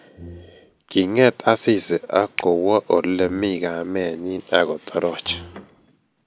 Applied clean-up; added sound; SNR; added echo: none; Brass instrument + Finger snapping; 19 dB; none.